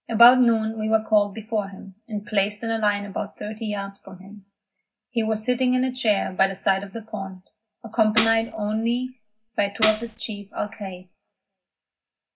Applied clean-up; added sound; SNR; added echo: none; Tambourine; 7 dB; reverberation time 0.4 s.